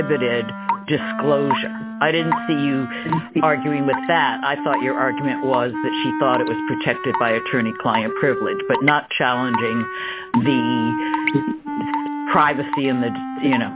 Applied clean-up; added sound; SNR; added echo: none; Raindrop / Drip / Water tap, faucet + Wind instrument, woodwind instrument; 4 dB; none.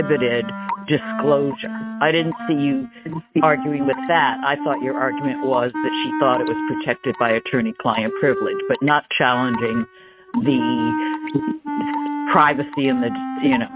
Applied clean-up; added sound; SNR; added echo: neural mask model RNNoise.